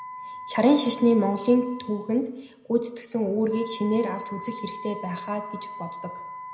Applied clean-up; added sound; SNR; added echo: none; Wind instrument, woodwind instrument; 14 dB; reverberation time 0.8 s.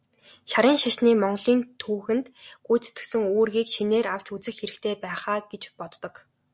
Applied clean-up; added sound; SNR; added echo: none; none; none; none.